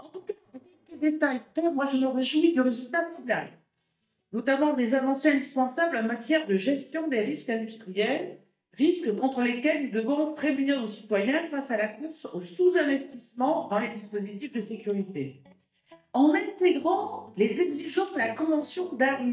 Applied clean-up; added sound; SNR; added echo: neural mask model DeepFilterNet 3.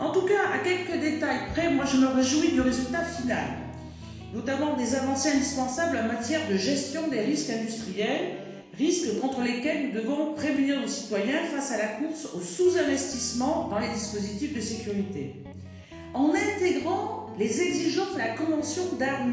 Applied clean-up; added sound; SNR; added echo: none; Guitar; 16 dB; reverberation time 1.1 s.